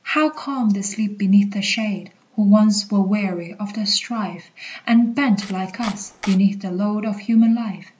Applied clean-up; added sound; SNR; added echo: none; Domestic sounds, home sounds; 16 dB; none.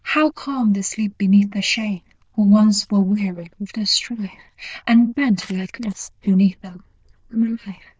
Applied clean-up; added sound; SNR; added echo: neural diffusion model UNIVERSE++.